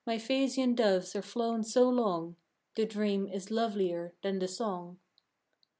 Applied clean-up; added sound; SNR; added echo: none; none; none; none.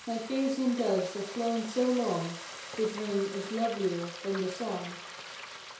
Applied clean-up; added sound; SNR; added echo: none; Frying (food); 12 dB; reverberation time 0.6 s.